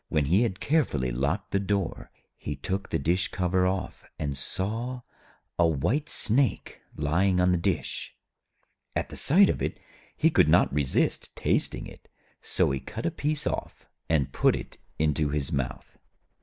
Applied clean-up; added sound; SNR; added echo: none; none; none; none.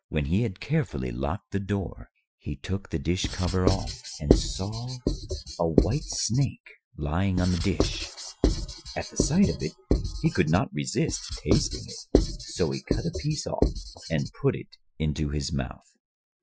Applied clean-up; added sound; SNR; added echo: classical method Wiener filter.